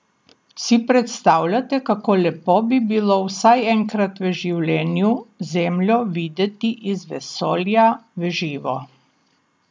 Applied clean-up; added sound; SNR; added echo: none; none; none; none.